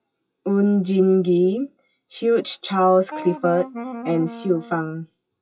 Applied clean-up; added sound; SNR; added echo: classical method WPE with log-MMSE.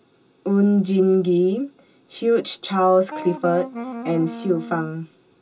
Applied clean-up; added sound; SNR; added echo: none; Wind instrument, woodwind instrument; 11 dB; reverberation time 0.2 s.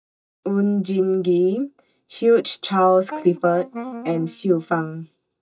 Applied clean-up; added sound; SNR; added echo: neural mask model DeepFilterNet 3.